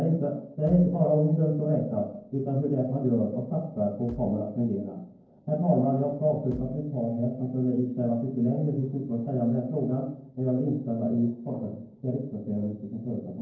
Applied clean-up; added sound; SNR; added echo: neural separator model SepFormer DNS4.